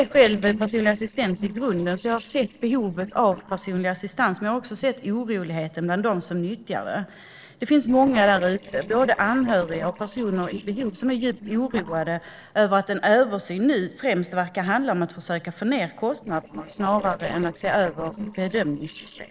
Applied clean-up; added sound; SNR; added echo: neural separator model SepFormer DNS4.